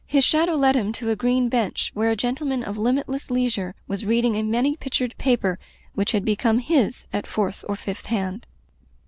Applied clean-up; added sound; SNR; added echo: none; none; none; none.